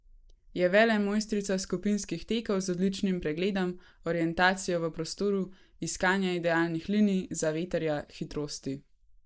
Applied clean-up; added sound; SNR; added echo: neural mask model Resemble Enhance denoiser.